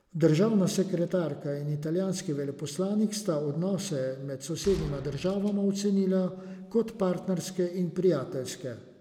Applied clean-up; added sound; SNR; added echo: none; Gunshot, gunfire; 15 dB; none.